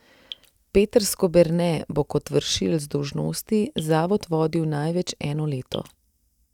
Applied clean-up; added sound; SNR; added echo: neural mask model DeepFilterNet 3.